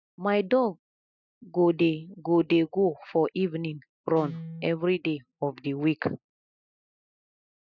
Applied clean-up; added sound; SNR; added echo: classical method spectral subtraction.